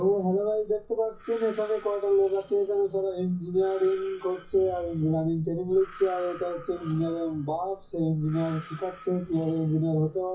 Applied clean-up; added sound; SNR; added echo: classical method WPE with log-MMSE.